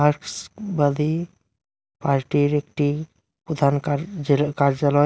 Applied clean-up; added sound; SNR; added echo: none; none; none; none.